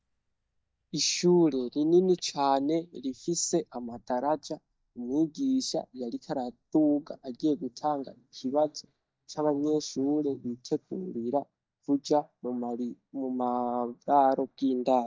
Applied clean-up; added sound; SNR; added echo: neural mask model DeepFilterNet 3.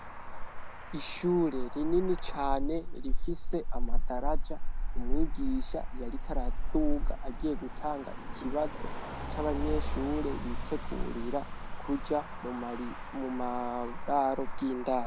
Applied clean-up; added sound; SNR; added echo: none; Motor vehicle (road); -4 dB; none.